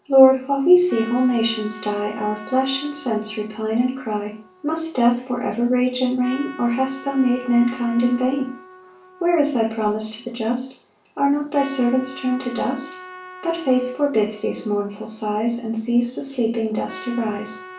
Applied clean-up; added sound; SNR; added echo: none; Trumpet; 19 dB; reverberation time 0.4 s.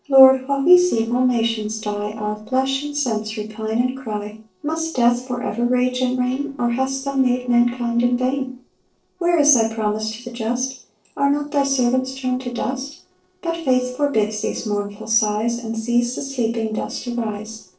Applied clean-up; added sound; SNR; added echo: neural separator model SepFormer DNS4.